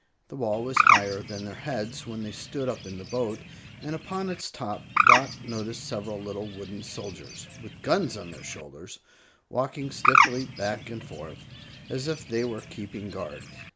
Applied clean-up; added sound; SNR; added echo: none; Bird; -4 dB; none.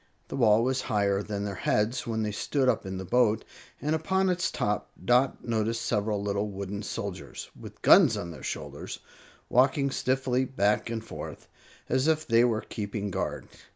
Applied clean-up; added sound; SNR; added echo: none; none; none; none.